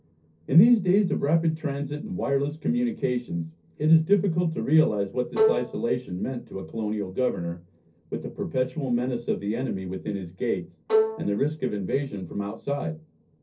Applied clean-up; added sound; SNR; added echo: neural separator model SepFormer DNS4.